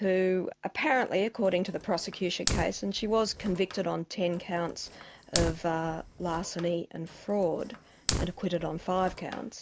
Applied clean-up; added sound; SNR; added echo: none; Fire; 8 dB; none.